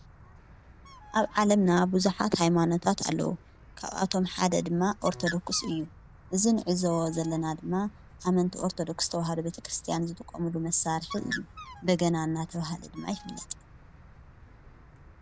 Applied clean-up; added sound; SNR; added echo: none; Bird; 18 dB; none.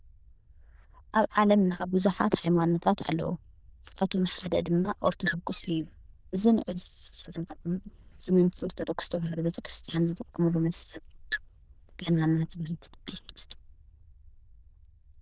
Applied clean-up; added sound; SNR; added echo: neural diffusion model UNIVERSE++.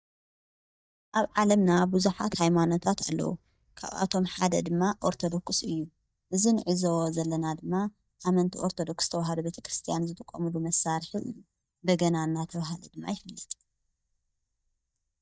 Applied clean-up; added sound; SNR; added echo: neural mask model DeepFilterNet 3.